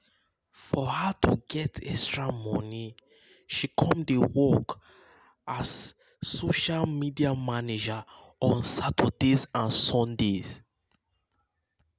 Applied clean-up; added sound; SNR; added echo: none; none; none; none.